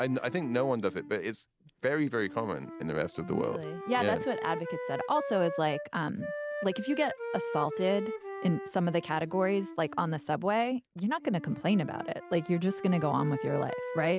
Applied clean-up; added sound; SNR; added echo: none; Wind instrument, woodwind instrument; 9 dB; none.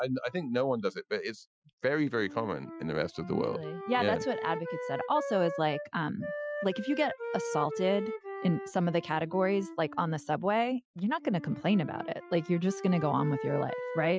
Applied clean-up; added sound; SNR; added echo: classical method Wiener filter.